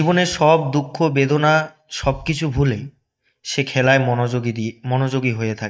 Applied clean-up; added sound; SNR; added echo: neural mask model DeepFilterNet 3.